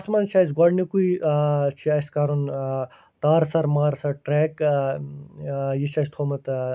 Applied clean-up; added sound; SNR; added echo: none; none; none; none.